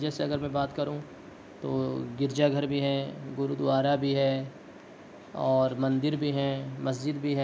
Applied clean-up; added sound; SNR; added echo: none; none; none; none.